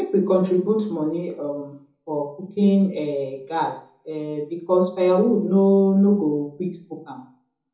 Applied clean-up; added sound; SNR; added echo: none; none; none; reverberation time 1.0 s.